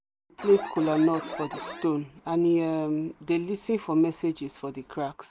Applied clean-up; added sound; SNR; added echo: none; Alarm; 10 dB; none.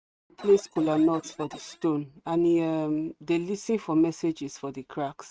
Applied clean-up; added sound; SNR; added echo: neural mask model RNNoise.